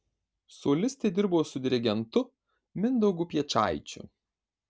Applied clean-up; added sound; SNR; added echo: none; none; none; none.